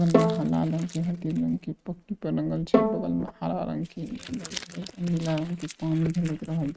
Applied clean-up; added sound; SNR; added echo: neural mask model RNNoise.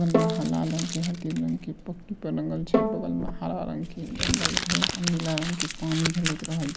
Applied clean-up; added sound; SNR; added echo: none; Crumpling, crinkling + Bowed string instrument; 1 dB; none.